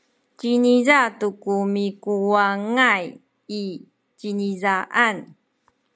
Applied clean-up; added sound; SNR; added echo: none; none; none; none.